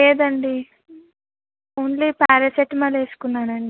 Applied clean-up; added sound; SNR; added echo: none; none; none; none.